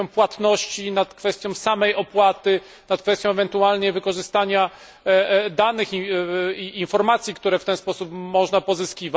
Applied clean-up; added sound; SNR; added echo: none; none; none; none.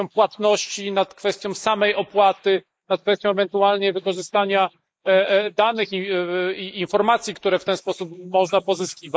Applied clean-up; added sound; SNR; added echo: neural mask model Resemble Enhance denoiser.